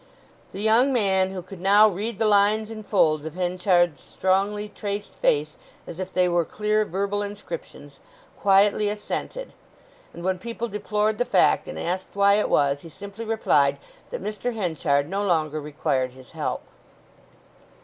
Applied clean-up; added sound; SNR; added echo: none; none; none; none.